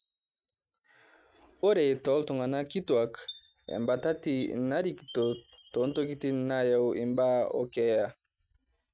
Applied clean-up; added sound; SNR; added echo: neural mask model RNNoise.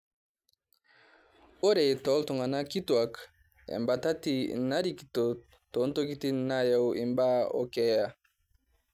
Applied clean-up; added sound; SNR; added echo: none; none; none; none.